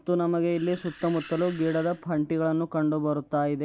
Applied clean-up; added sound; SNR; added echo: none; Animal; 20 dB; none.